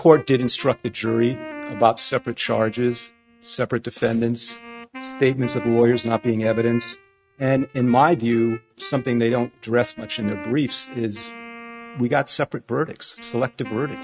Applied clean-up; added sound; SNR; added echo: neural mask model RNNoise.